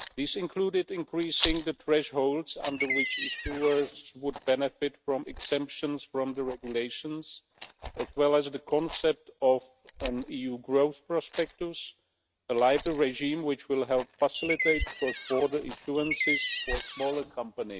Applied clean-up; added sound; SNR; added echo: neural mask model RNNoise.